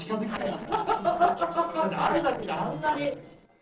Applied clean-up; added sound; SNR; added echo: neural separator model SepFormer DNS4.